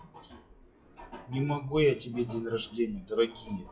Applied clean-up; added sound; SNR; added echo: classical method WPE with log-MMSE.